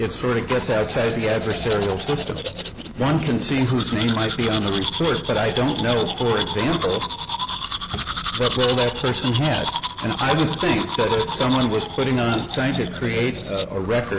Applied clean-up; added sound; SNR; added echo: none; Domestic sounds, home sounds; 5 dB; none.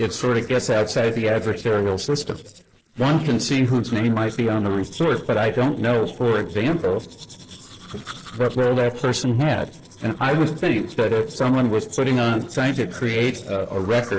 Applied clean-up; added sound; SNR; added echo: neural separator model SepFormer DNS4.